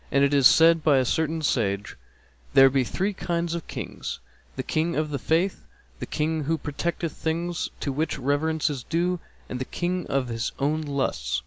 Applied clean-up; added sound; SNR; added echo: none; none; none; none.